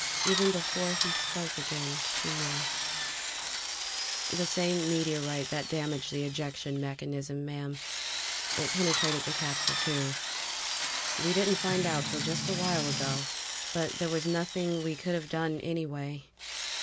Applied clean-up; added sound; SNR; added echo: none; Drill + Strum; 1 dB; none.